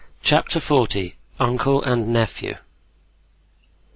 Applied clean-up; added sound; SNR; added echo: none; none; none; none.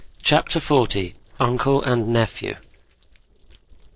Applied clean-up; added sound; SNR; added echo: neural separator model SepFormer DNS4.